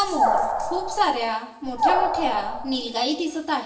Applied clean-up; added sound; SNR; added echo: none; Animal; -1 dB; reverberation time 0.9 s.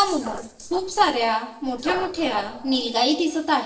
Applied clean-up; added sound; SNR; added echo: neural separator model SepFormer DNS4.